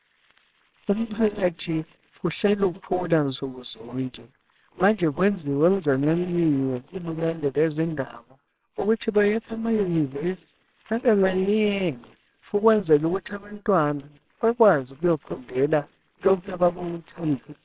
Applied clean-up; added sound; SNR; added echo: neural separator model SepFormer WHAMR!.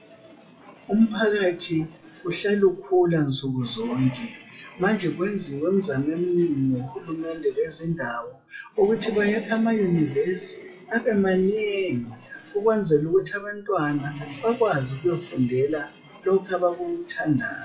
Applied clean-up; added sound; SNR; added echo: classical method WPE with log-MMSE.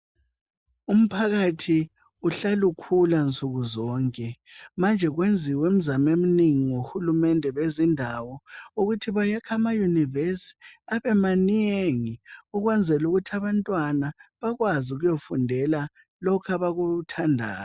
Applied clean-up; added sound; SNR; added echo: none; none; none; none.